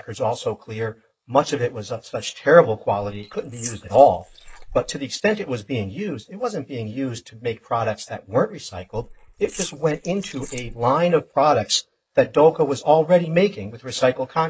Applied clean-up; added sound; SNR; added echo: neural mask model Resemble Enhance denoiser.